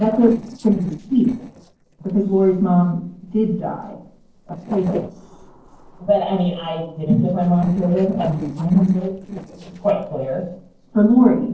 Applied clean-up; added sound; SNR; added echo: neural separator model SepFormer DNS4.